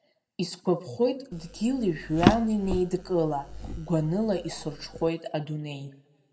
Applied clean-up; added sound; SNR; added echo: none; Drawer open or close; 4 dB; reverberation time 0.7 s.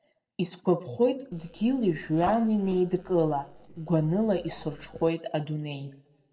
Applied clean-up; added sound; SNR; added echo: neural separator model SepFormer DNS4.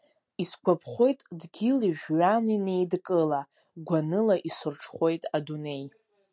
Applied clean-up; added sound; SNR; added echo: none; none; none; none.